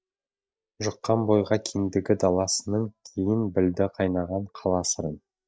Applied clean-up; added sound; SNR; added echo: neural mask model DeepFilterNet 3.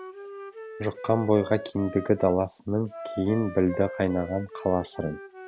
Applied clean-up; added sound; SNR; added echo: none; Wind instrument, woodwind instrument; 14 dB; none.